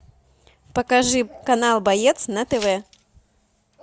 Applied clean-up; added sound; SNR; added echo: none; Glass; 18 dB; none.